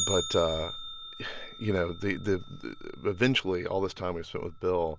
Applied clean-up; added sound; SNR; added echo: none; Bell; 11 dB; none.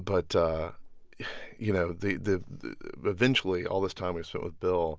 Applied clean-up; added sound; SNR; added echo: none; none; none; none.